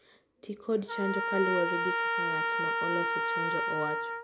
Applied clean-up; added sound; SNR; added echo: none; Trumpet; -3 dB; none.